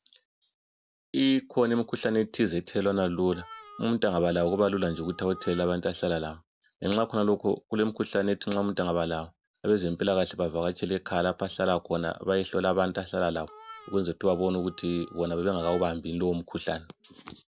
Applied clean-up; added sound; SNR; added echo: none; Harmonica; 20 dB; none.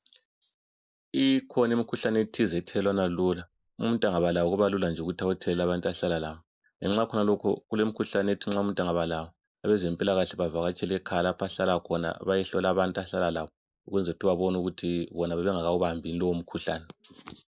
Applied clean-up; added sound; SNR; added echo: neural mask model Resemble Enhance denoiser.